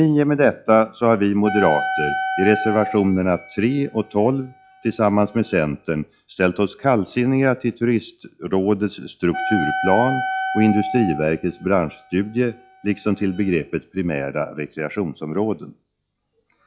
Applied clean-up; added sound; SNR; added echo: classical method log-MMSE.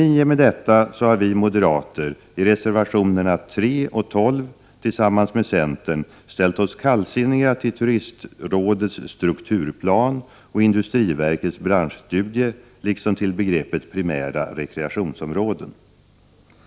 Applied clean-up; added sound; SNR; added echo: none; none; none; none.